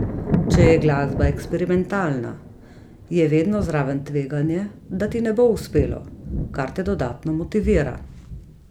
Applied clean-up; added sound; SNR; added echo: none; Thunder; 4 dB; none.